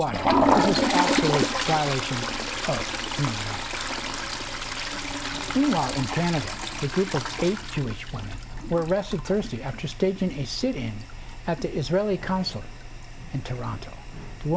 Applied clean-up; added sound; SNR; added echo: none; Toilet flush; 1 dB; none.